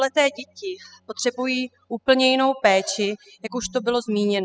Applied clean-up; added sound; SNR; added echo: classical method spectral subtraction.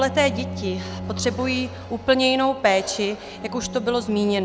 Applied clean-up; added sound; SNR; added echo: none; Bowed string instrument; 11 dB; none.